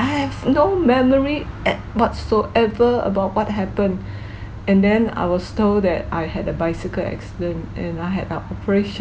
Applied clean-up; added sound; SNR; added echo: none; none; none; none.